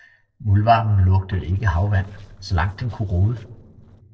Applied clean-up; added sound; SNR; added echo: neural separator model SepFormer DNS4.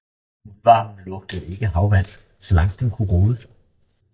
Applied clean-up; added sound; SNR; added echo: neural mask model DeepFilterNet 3.